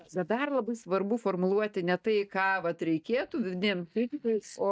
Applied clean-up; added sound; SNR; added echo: neural mask model DeepFilterNet 3.